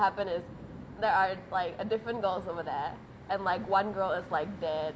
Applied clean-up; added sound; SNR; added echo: none; none; none; none.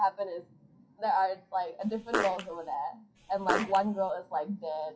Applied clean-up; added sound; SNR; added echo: classical method WPE with log-MMSE.